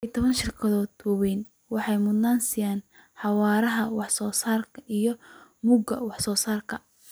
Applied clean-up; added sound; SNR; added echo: none; none; none; none.